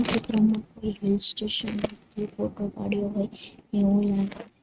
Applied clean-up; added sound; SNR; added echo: neural mask model RNNoise.